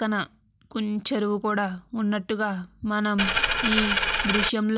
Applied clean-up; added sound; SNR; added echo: none; Coin (dropping); -2 dB; none.